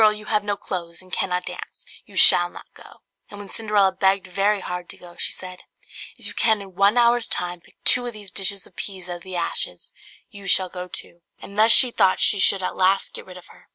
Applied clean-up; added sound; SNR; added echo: none; none; none; none.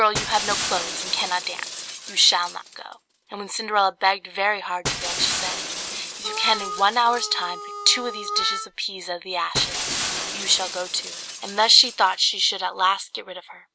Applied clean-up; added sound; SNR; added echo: none; Harmonica + Shatter; 8 dB; none.